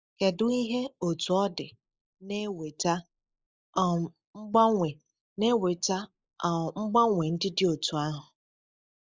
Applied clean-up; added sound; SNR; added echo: neural mask model Resemble Enhance denoiser.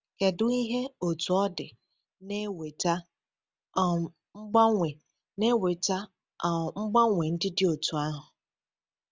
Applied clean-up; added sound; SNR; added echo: none; none; none; none.